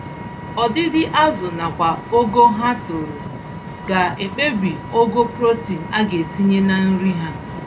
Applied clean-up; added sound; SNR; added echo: none; Vehicle; 11 dB; none.